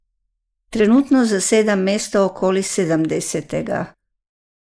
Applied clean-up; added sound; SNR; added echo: neural mask model Resemble Enhance denoiser.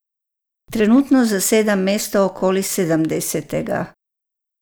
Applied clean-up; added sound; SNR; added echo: none; none; none; none.